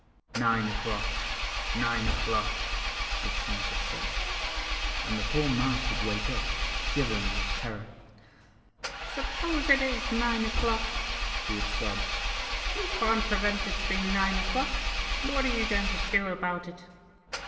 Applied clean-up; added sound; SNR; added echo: none; Engine; -2 dB; reverberation time 2.9 s.